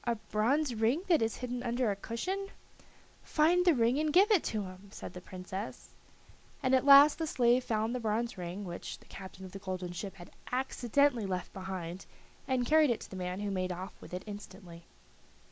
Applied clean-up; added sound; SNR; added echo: none; none; none; none.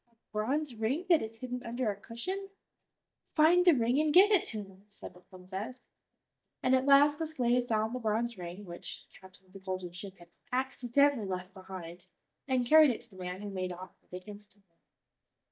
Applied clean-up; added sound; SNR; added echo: neural mask model DeepFilterNet 3.